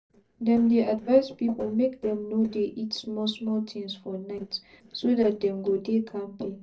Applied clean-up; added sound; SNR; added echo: neural separator model SepFormer DNS4.